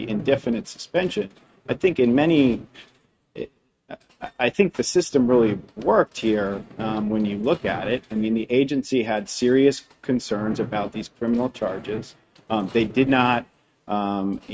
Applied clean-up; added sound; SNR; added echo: neural mask model RNNoise.